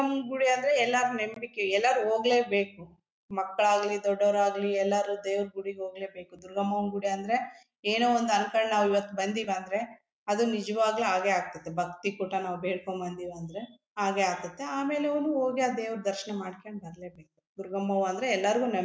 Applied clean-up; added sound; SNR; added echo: none; none; none; none.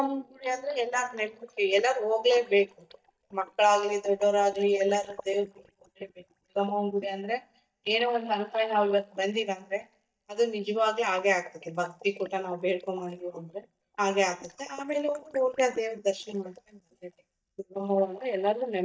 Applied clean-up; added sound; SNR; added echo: neural mask model DeepFilterNet 3.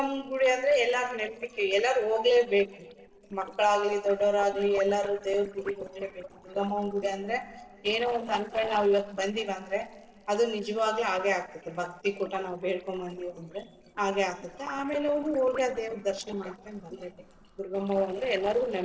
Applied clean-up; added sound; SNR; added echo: neural separator model SepFormer DNS4.